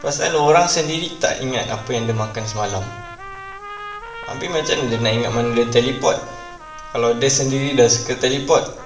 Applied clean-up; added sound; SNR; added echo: none; Trumpet; 16 dB; reverberation time 0.9 s.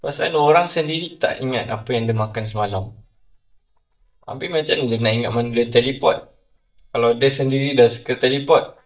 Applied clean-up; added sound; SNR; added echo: neural mask model DeepFilterNet 3.